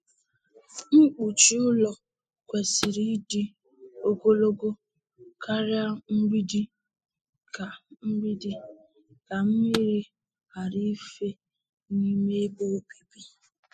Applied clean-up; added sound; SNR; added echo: classical method spectral subtraction.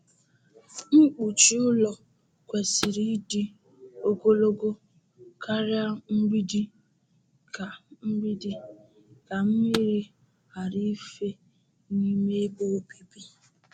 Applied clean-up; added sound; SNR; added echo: none; Car; 15 dB; none.